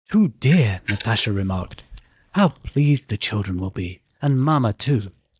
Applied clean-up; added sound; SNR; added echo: neural mask model DeepFilterNet 3.